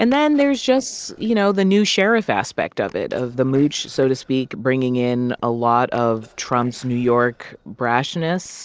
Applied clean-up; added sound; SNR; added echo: neural separator model SepFormer DNS4.